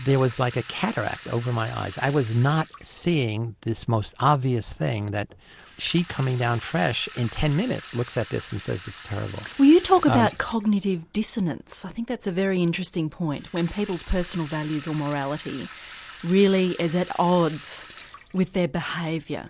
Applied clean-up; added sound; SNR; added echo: none; Sink (filling or washing) / Water tap, faucet; 16 dB; none.